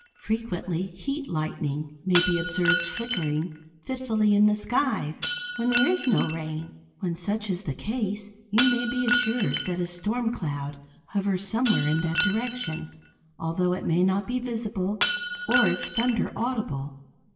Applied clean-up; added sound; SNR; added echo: none; Shatter; 5 dB; reverberation time 0.8 s.